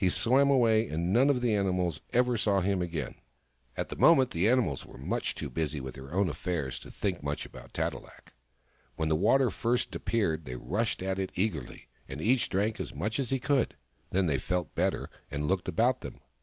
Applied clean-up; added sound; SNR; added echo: none; none; none; none.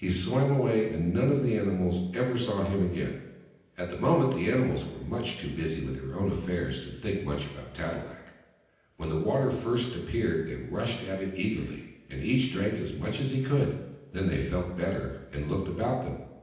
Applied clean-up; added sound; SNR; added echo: none; none; none; reverberation time 0.9 s.